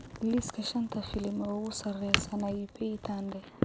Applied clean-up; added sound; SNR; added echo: none; Crack; 6 dB; none.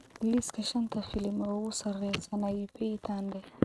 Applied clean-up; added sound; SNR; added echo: neural mask model RNNoise.